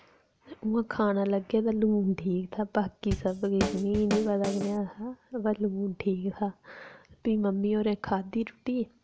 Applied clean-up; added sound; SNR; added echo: none; Drum / Drum kit; 4 dB; none.